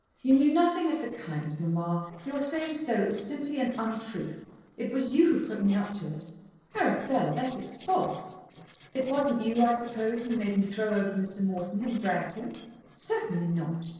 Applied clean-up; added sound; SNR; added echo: neural separator model SepFormer DNS4.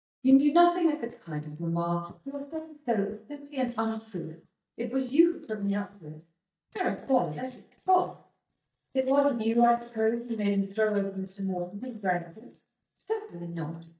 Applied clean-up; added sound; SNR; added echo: neural mask model DeepFilterNet 3.